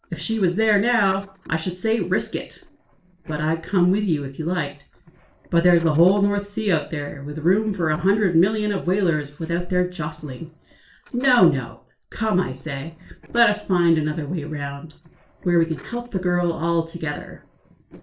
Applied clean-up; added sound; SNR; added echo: neural separator model SepFormer DNS4.